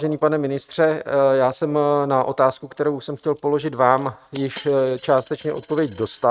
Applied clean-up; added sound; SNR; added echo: neural mask model RNNoise.